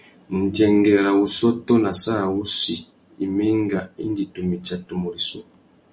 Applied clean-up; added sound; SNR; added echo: none; none; none; none.